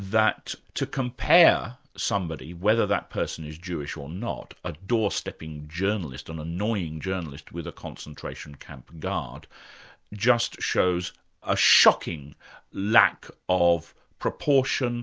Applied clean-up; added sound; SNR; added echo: none; none; none; none.